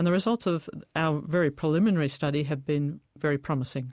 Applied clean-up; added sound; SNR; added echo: none; none; none; none.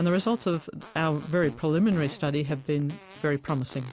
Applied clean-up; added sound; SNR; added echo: none; Fart; 19 dB; none.